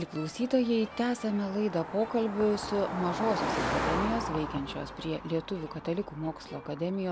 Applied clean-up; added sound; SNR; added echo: none; Car passing by; 6 dB; none.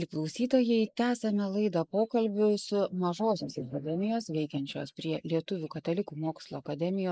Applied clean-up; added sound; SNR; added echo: neural mask model Resemble Enhance denoiser.